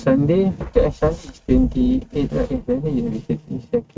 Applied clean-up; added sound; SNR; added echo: neural mask model RNNoise.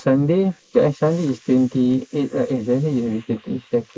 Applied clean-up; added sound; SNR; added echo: neural mask model Resemble Enhance denoiser.